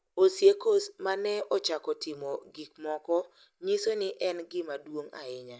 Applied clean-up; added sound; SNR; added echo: none; none; none; none.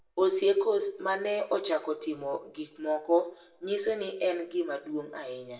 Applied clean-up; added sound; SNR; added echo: none; none; none; reverberation time 0.5 s.